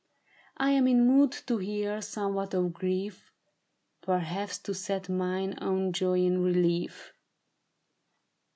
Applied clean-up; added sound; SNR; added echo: none; none; none; none.